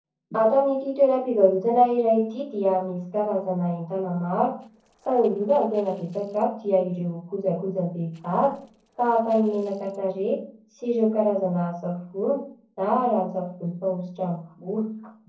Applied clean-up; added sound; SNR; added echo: neural separator model SepFormer DNS4.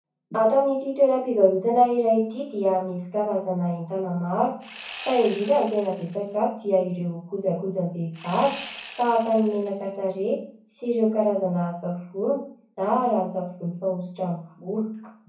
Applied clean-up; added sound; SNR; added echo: none; Sawing; 15 dB; reverberation time 0.6 s.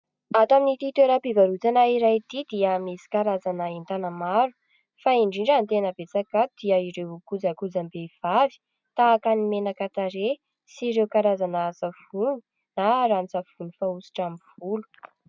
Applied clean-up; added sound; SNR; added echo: none; none; none; none.